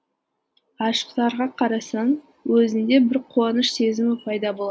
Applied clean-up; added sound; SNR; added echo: none; none; none; none.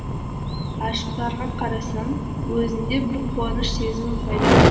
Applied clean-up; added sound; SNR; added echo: none; Fire; -5 dB; reverberation time 2.6 s.